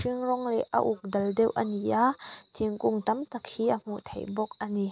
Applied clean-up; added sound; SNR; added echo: none; none; none; none.